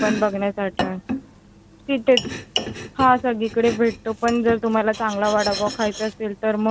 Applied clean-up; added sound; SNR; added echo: none; Domestic sounds, home sounds; 9 dB; none.